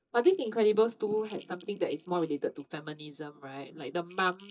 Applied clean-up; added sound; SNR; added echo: neural mask model DeepFilterNet 3.